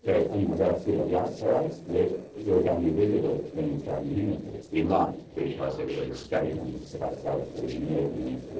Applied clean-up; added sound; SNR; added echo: neural separator model SepFormer DNS4.